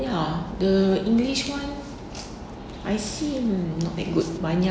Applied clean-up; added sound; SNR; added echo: none; none; none; none.